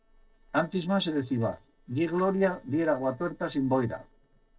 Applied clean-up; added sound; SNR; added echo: neural separator model SepFormer DNS4.